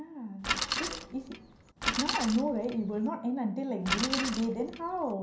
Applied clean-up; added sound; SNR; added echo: none; Bicycle; 3 dB; reverberation time 0.6 s.